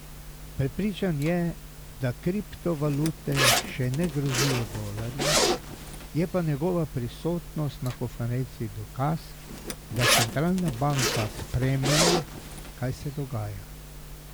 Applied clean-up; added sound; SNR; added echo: none; Zipper (clothing); 2 dB; none.